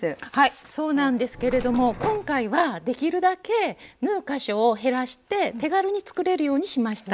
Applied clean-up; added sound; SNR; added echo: none; Mechanisms; 11 dB; none.